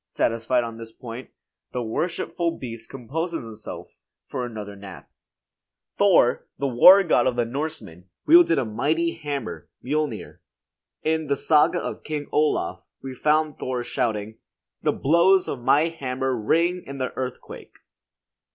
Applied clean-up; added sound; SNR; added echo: none; none; none; none.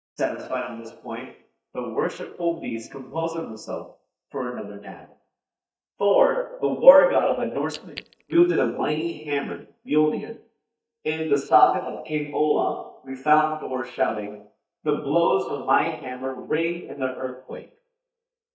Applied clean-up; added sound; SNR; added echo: neural mask model DeepFilterNet 3.